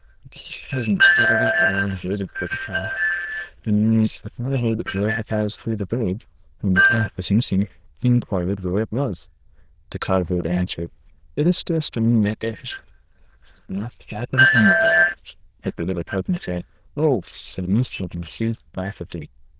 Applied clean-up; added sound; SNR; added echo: neural diffusion model UNIVERSE++.